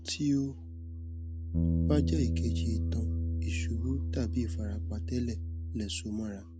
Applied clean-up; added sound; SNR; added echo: none; Bass guitar; -3 dB; none.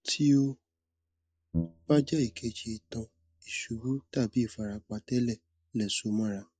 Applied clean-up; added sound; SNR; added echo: neural mask model DeepFilterNet 3.